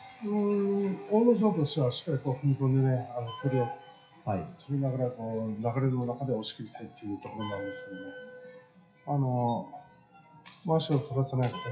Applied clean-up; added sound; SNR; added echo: classical method WPE with log-MMSE.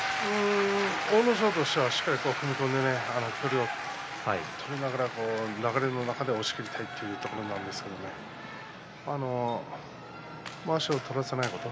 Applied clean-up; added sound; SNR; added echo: none; none; none; none.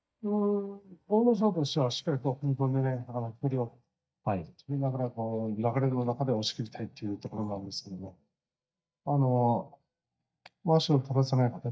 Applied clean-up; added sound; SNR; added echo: neural mask model DeepFilterNet 3.